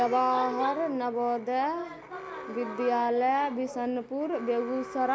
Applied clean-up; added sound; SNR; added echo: none; Alarm; 15 dB; none.